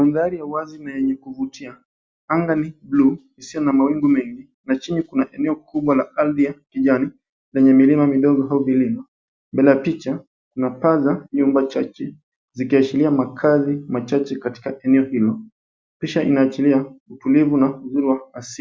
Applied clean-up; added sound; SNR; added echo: none; none; none; none.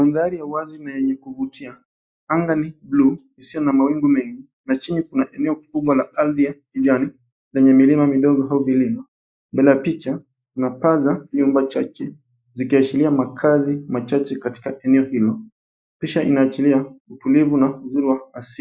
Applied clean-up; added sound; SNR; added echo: neural mask model Resemble Enhance denoiser.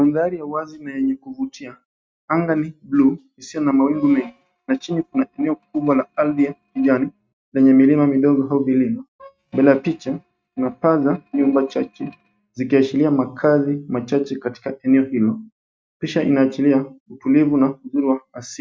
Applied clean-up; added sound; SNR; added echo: neural mask model RNNoise.